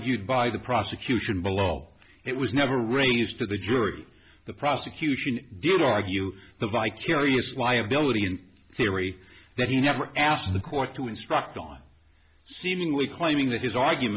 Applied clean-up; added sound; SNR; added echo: none; Breathing; 5 dB; none.